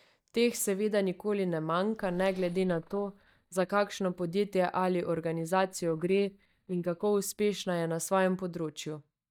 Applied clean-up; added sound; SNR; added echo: neural mask model DeepFilterNet 3.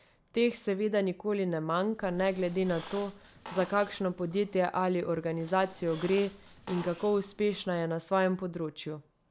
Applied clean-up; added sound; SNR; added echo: none; Squeak; 18 dB; none.